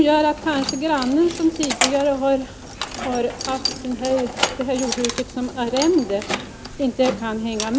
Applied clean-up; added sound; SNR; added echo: none; Keys jangling; 7 dB; none.